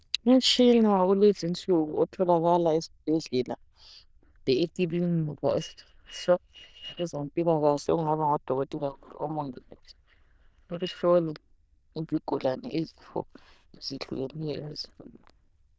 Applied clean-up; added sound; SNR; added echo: neural diffusion model UNIVERSE++.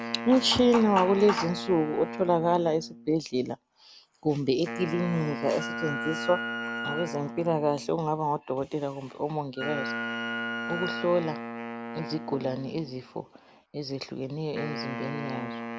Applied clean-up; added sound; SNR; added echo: none; Wind instrument, woodwind instrument + Wind instrument, woodwind instrument; 8 dB; none.